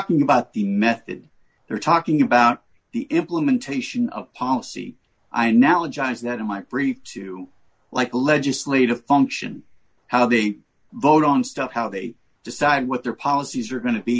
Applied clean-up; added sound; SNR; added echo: none; none; none; none.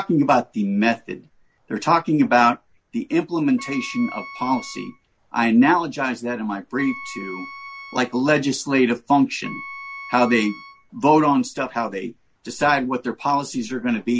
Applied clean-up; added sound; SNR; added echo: none; Wind instrument, woodwind instrument; 17 dB; none.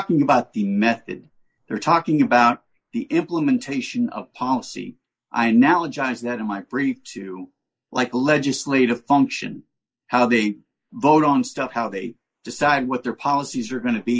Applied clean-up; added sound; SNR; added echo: neural mask model Resemble Enhance denoiser.